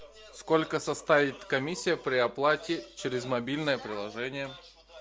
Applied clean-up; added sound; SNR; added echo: none; none; none; none.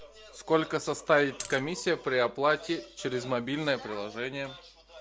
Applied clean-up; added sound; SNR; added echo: none; Coin (dropping); 11 dB; none.